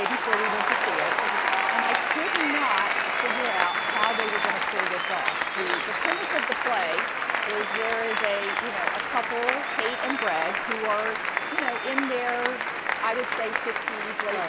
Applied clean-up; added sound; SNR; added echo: none; Applause; -4 dB; none.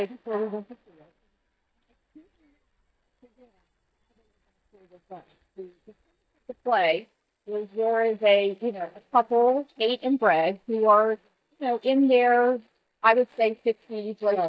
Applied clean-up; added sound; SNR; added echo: neural mask model DeepFilterNet 3.